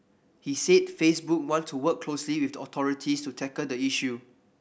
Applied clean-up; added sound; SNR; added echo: none; none; none; none.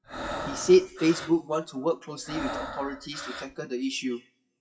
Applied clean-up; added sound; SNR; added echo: classical method WPE with log-MMSE.